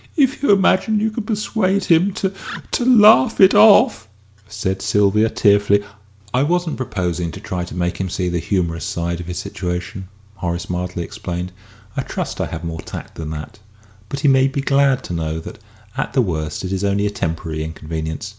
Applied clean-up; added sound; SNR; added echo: none; Animal; 18 dB; none.